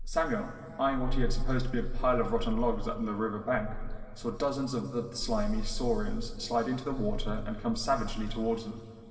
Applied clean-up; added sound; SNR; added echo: none; none; none; reverberation time 2.3 s.